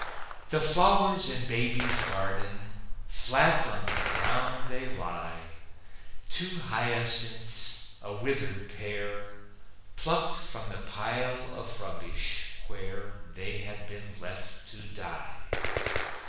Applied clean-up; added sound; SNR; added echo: none; Gunshot, gunfire; 13 dB; reverberation time 0.9 s.